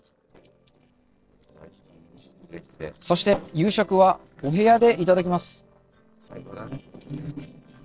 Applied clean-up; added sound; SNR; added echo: neural separator model SepFormer DNS4.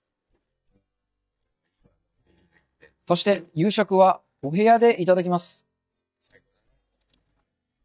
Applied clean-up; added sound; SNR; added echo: neural mask model DeepFilterNet 3.